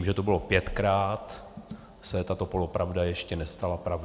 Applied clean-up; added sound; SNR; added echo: none; none; none; none.